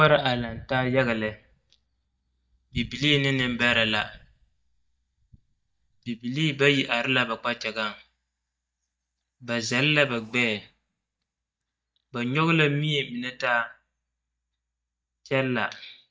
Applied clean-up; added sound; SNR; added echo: neural mask model DeepFilterNet 3.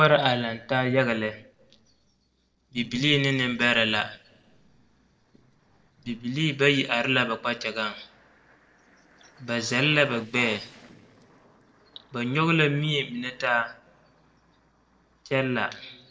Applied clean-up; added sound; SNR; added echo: neural separator model SepFormer DNS4.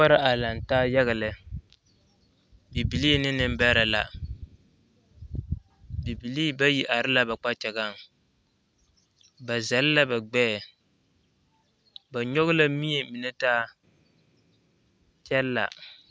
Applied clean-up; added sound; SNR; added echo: none; none; none; none.